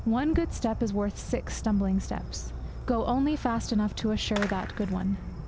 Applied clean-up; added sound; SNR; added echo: none; Fireworks; 7 dB; none.